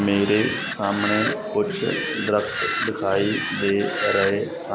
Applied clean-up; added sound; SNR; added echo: none; Camera; 2 dB; none.